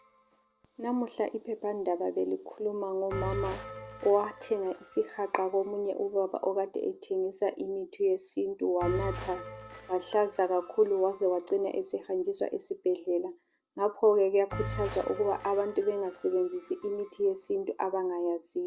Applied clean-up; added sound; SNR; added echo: none; Bell; 15 dB; none.